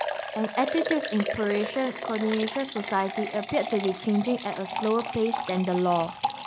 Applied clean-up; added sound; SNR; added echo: none; Liquid; 5 dB; none.